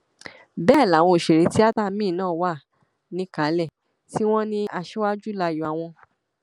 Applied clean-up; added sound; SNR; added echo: none; none; none; none.